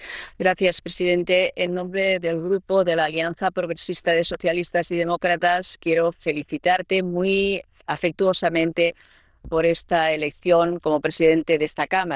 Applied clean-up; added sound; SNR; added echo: neural diffusion model UNIVERSE++.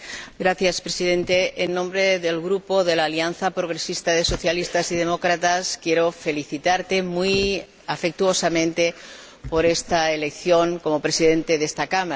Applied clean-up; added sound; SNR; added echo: none; none; none; none.